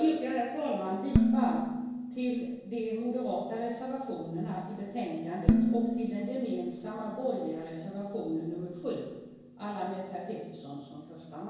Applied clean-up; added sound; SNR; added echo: none; Dishes, pots, and pans; -1 dB; reverberation time 1.0 s.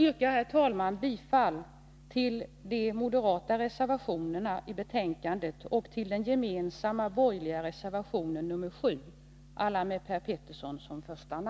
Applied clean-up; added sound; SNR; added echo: none; none; none; none.